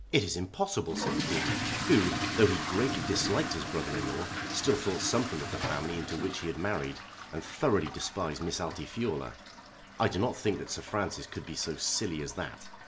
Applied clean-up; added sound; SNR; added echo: none; Fill (with liquid) / Toilet flush; 5 dB; none.